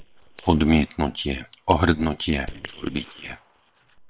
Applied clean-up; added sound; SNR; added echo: neural separator model SepFormer WHAM!.